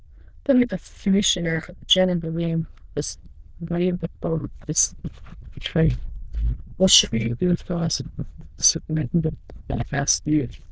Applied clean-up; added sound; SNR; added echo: neural diffusion model UNIVERSE++.